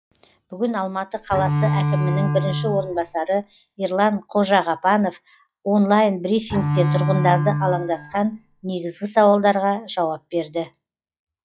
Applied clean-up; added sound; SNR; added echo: classical method log-MMSE.